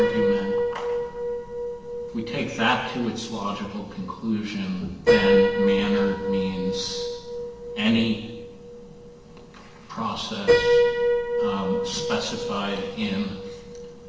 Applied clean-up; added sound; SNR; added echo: none; Piano; -2 dB; reverberation time 1.0 s.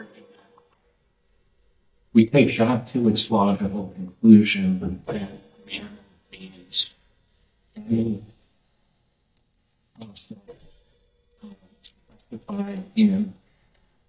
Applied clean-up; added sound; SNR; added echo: neural mask model DeepFilterNet 3.